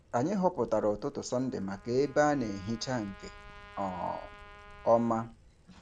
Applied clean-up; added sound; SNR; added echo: none; Bicycle + Trumpet; 20 dB; none.